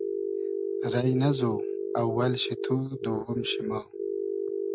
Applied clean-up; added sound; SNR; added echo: neural mask model RNNoise.